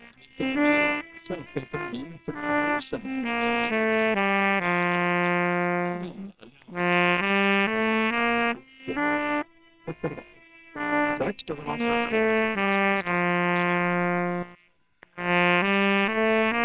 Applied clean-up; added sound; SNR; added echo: neural separator model SepFormer WHAMR!.